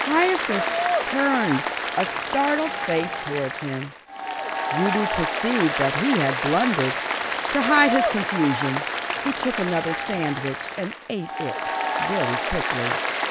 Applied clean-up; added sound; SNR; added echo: none; Applause; 1 dB; none.